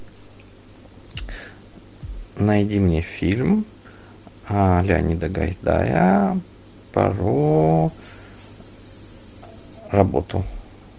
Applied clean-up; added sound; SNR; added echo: none; Bass drum; 13 dB; none.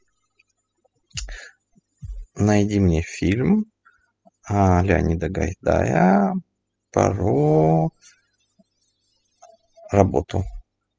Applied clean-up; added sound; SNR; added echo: classical method spectral subtraction.